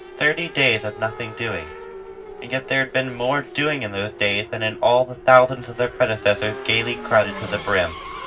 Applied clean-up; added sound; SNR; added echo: none; Race car, auto racing / Accelerating, revving, vroom; 14 dB; reverberation time 0.4 s.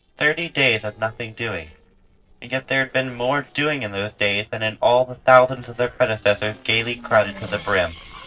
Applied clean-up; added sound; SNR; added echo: neural separator model SepFormer DNS4.